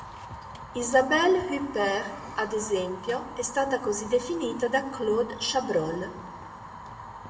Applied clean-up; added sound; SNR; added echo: none; Fire; 14 dB; reverberation time 1.5 s.